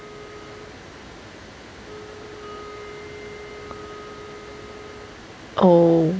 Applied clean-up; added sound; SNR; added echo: none; Wind instrument, woodwind instrument; 17 dB; none.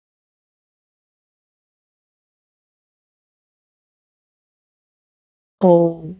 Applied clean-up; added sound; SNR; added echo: neural mask model DeepFilterNet 3.